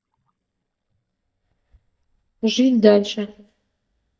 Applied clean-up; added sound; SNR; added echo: neural mask model DeepFilterNet 3.